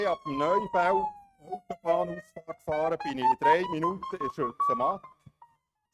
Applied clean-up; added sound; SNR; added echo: neural mask model RNNoise.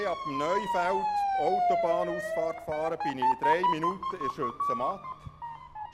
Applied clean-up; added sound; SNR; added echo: none; Motor vehicle (road) / Siren; -3 dB; none.